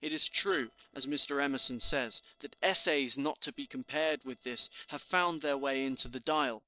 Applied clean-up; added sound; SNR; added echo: neural separator model SepFormer DNS4.